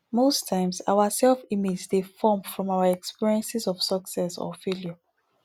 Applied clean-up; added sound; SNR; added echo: none; none; none; none.